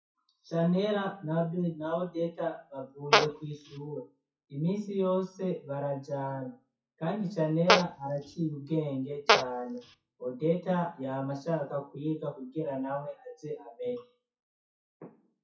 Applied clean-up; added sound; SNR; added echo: classical method WPE with log-MMSE.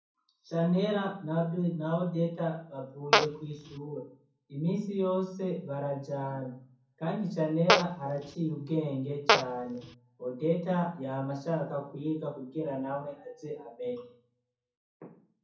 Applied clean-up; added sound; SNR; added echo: none; Fart; -2 dB; reverberation time 0.6 s.